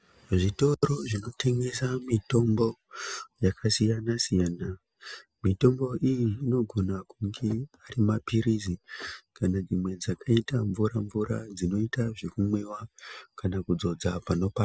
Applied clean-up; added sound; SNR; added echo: none; none; none; none.